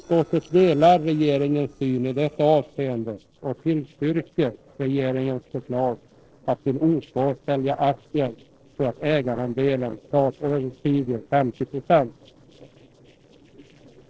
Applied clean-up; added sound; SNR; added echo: neural separator model SepFormer DNS4.